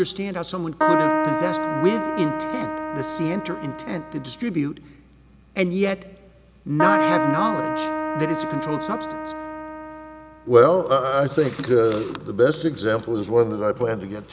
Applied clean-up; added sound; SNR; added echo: none; Keyboard (musical); 1 dB; none.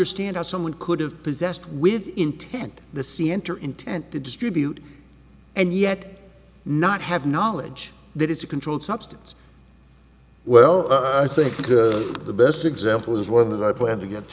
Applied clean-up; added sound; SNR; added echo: none; none; none; none.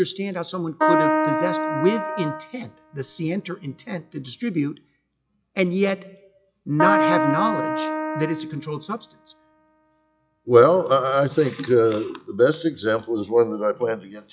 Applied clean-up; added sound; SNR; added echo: classical method log-MMSE.